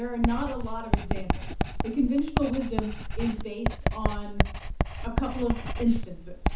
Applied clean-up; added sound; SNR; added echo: none; Writing; -2 dB; reverberation time 0.9 s.